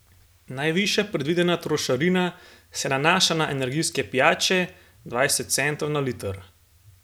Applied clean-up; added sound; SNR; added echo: none; none; none; none.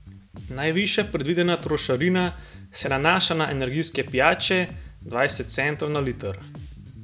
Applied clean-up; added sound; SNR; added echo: none; Bass guitar; 16 dB; none.